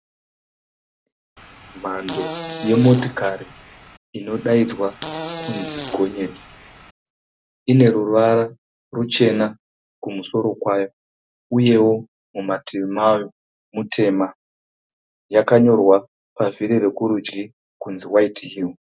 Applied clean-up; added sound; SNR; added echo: none; Fart; 13 dB; none.